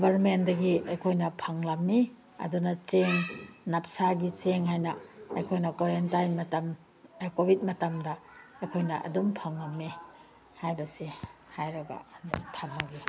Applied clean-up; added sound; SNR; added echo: none; none; none; none.